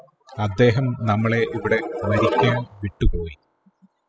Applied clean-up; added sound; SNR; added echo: classical method spectral subtraction.